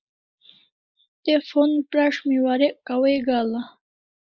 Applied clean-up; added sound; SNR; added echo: neural mask model Resemble Enhance denoiser.